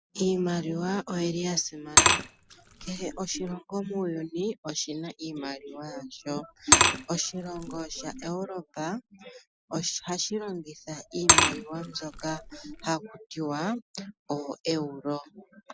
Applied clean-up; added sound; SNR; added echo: none; Glass / Liquid; -5 dB; none.